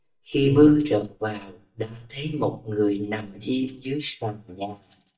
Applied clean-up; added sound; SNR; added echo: neural mask model DeepFilterNet 3.